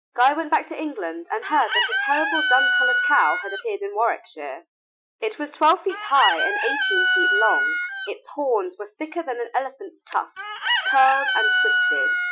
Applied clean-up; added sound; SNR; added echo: classical method Wiener filter.